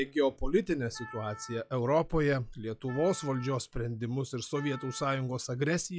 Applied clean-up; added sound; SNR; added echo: classical method log-MMSE.